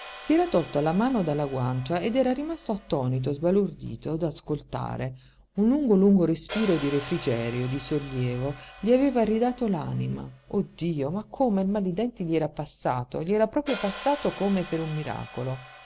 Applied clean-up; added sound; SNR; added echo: none; Hi-hat; 16 dB; none.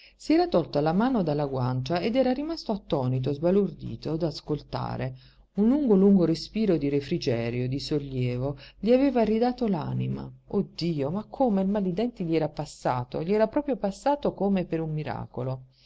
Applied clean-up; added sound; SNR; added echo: none; none; none; none.